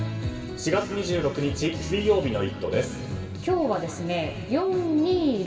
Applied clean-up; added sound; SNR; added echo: none; Organ; 18 dB; reverberation time 1.8 s.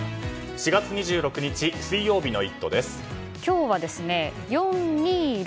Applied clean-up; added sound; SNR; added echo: none; none; none; none.